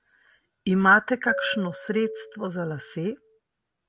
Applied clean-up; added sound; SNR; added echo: none; Doorbell; 11 dB; none.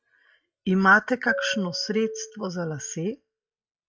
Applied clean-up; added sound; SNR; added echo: classical method log-MMSE.